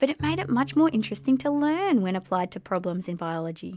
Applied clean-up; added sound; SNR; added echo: none; Bowed string instrument; 16 dB; none.